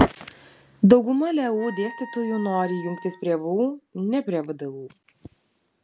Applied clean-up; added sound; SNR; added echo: none; Wind instrument, woodwind instrument; 17 dB; none.